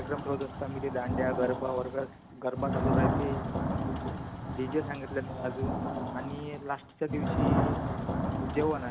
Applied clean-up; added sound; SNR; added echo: none; Thunder / Rain; -3 dB; none.